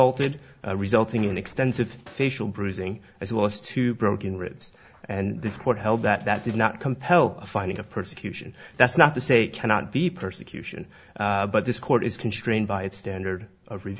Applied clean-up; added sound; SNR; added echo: none; Scratching (performance technique); 19 dB; none.